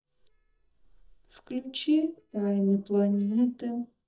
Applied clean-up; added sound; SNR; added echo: neural mask model DeepFilterNet 3.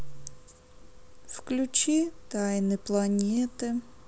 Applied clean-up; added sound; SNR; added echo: none; none; none; none.